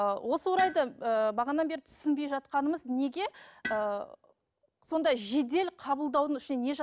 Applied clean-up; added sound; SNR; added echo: none; Tools; 17 dB; none.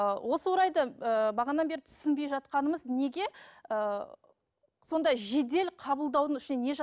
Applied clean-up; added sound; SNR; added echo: none; none; none; none.